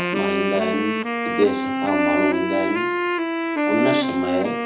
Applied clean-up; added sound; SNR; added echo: none; Wind instrument, woodwind instrument; -3 dB; reverberation time 0.4 s.